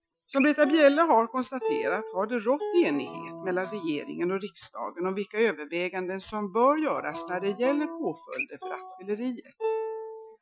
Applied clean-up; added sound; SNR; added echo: classical method Wiener filter.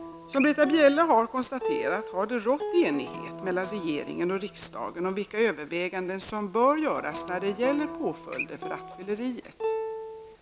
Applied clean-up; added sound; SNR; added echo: none; Acoustic guitar; 10 dB; none.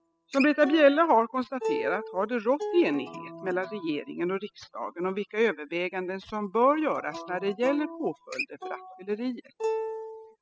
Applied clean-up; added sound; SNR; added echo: classical method spectral subtraction.